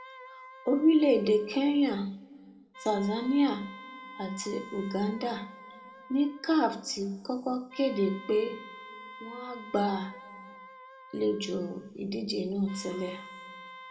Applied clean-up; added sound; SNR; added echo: none; Wind instrument, woodwind instrument; 18 dB; reverberation time 1.5 s.